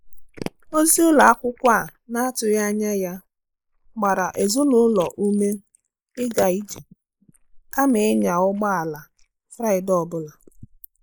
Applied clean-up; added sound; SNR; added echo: neural mask model Resemble Enhance denoiser.